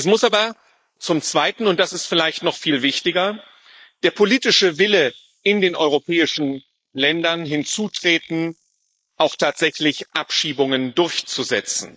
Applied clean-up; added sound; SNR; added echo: neural mask model Resemble Enhance denoiser.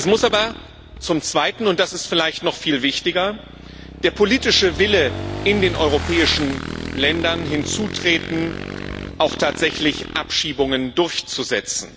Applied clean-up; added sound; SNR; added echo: none; Motorcycle / Engine; 10 dB; none.